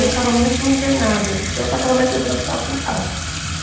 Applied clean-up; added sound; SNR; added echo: none; Sink (filling or washing) / Water tap, faucet; 4 dB; reverberation time 0.9 s.